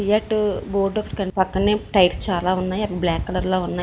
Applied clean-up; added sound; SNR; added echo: none; none; none; none.